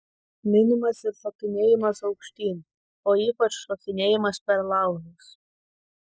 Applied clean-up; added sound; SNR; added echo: neural mask model DeepFilterNet 3.